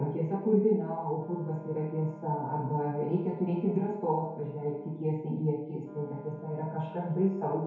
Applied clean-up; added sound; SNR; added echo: none; Wind instrument, woodwind instrument; 20 dB; reverberation time 0.9 s.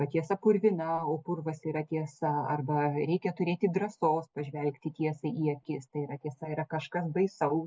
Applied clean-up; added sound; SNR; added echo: none; none; none; none.